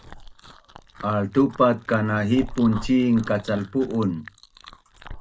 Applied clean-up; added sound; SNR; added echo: none; Chewing, mastication; 17 dB; none.